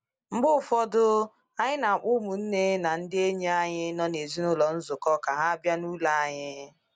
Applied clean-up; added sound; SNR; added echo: none; none; none; none.